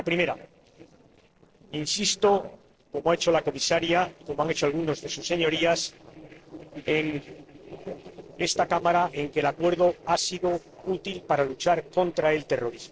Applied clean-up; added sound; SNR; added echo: neural separator model SepFormer DNS4.